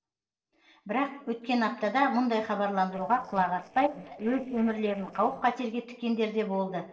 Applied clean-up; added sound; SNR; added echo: neural separator model SepFormer DNS4.